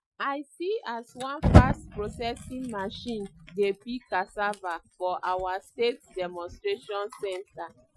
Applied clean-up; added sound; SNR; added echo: classical method Wiener filter.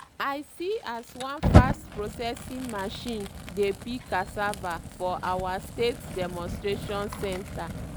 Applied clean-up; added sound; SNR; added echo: none; Fire; -2 dB; none.